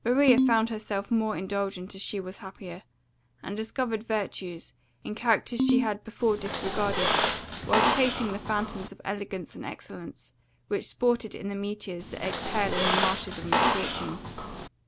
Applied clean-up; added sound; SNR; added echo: none; Ringtone + Squeak; -2 dB; none.